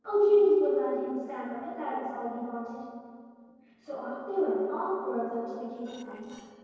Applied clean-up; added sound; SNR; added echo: neural separator model SepFormer DNS4.